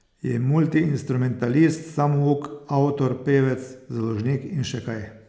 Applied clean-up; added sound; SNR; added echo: none; none; none; none.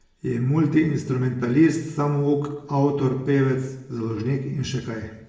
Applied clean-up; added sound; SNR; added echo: none; none; none; reverberation time 0.6 s.